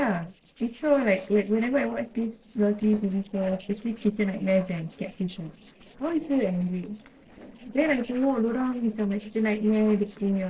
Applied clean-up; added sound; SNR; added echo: neural separator model SepFormer DNS4.